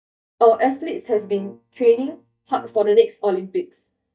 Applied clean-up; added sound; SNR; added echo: neural mask model DeepFilterNet 3.